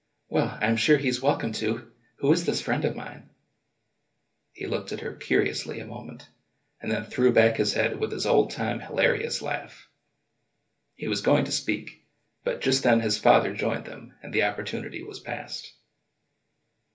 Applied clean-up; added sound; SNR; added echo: none; none; none; reverberation time 0.3 s.